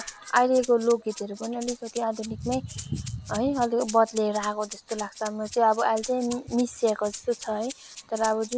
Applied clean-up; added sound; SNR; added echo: none; Rattle (instrument); 16 dB; none.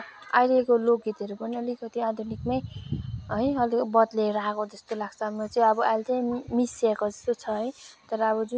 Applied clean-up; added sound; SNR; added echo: none; none; none; none.